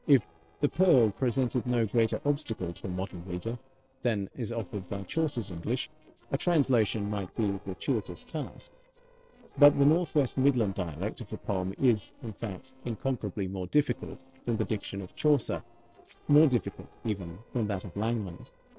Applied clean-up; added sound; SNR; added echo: neural separator model SepFormer DNS4.